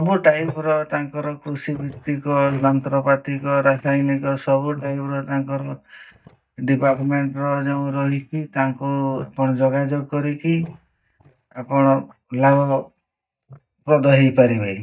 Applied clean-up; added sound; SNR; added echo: neural mask model DeepFilterNet 3.